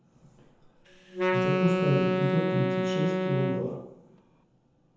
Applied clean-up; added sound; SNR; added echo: none; Wind instrument, woodwind instrument; -3 dB; reverberation time 0.9 s.